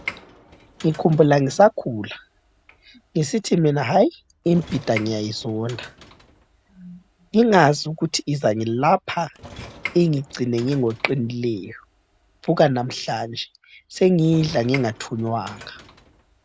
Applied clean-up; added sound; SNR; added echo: none; Sliding door / Train; 20 dB; none.